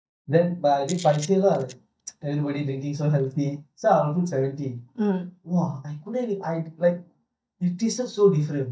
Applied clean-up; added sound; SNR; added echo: neural mask model DeepFilterNet 3.